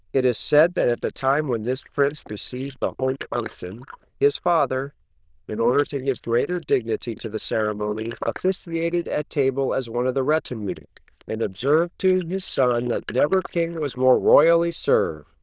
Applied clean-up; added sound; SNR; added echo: neural diffusion model UNIVERSE++.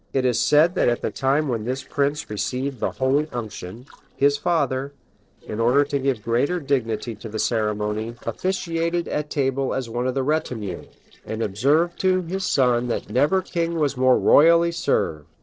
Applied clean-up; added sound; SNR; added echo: neural separator model SepFormer DNS4.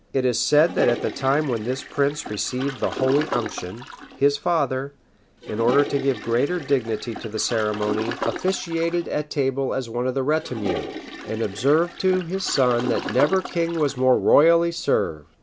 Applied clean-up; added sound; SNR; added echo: none; Toilet flush; 10 dB; none.